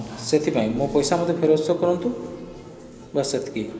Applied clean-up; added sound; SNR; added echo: none; Toilet flush; 18 dB; none.